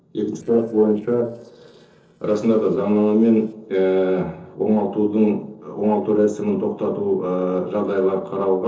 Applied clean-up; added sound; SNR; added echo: neural separator model SepFormer DNS4.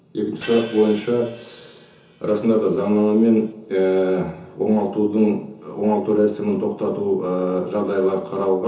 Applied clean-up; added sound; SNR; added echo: none; Hi-hat; 18 dB; reverberation time 0.6 s.